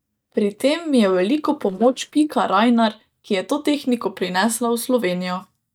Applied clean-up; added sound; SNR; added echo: neural mask model DeepFilterNet 3.